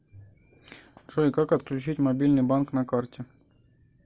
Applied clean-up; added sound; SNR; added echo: none; none; none; none.